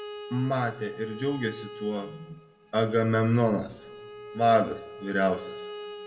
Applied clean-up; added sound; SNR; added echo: none; Bowed string instrument; 14 dB; reverberation time 0.7 s.